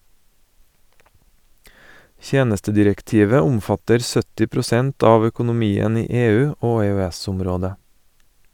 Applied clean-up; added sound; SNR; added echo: none; none; none; none.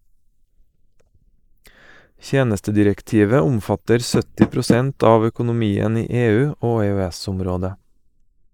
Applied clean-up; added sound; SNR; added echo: neural mask model Resemble Enhance denoiser.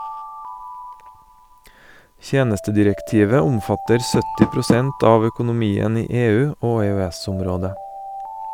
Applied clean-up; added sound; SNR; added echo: none; Alarm + Door; 9 dB; none.